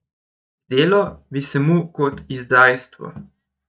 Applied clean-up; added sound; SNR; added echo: neural mask model DeepFilterNet 3.